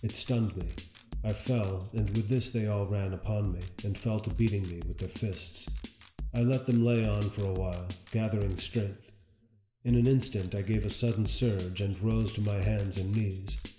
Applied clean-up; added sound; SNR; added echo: none; Drum kit; 11 dB; reverberation time 2.1 s.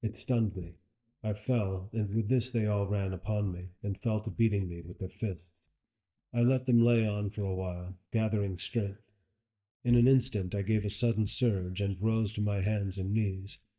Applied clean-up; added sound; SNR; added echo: neural mask model DeepFilterNet 3.